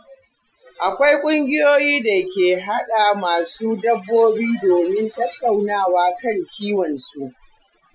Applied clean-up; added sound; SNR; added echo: classical method Wiener filter.